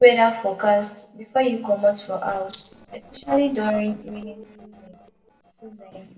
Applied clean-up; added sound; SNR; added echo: neural separator model SepFormer DNS4.